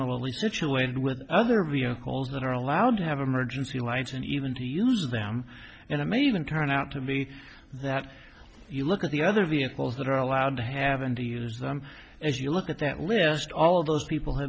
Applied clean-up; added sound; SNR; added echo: none; none; none; none.